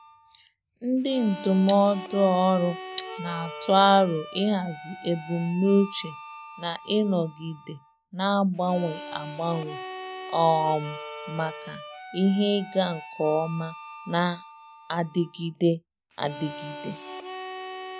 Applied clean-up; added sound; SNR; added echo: none; Harmonica + Cutlery, silverware; 13 dB; none.